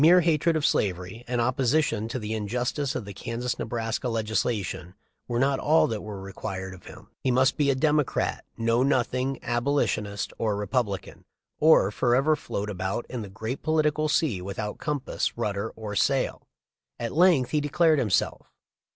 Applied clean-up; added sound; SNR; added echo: none; none; none; none.